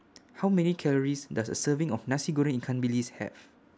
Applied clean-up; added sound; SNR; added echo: none; none; none; none.